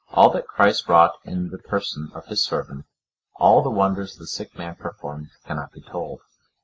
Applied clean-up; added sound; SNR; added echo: neural mask model Resemble Enhance denoiser.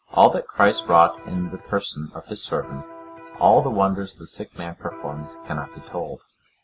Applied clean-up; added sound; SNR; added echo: none; Electric guitar; 17 dB; none.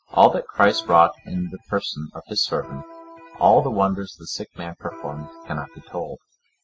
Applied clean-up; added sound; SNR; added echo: classical method spectral subtraction.